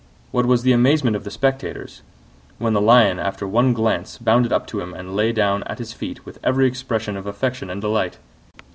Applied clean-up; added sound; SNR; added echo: none; none; none; none.